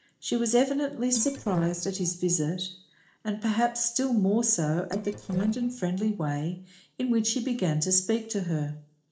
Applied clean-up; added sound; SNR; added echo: neural separator model SepFormer DNS4.